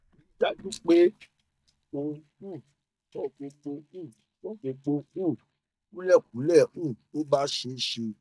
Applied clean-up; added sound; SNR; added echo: neural mask model DeepFilterNet 3.